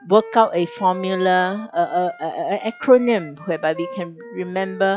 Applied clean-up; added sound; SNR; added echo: classical method log-MMSE.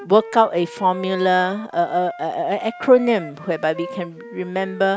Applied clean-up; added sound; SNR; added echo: none; Wind instrument, woodwind instrument; 16 dB; none.